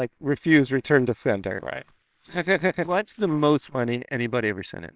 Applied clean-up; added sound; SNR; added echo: neural separator model SepFormer WHAMR!.